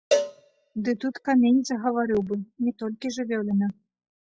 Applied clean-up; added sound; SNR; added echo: classical method log-MMSE.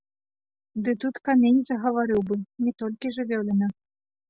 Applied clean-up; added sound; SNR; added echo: none; none; none; none.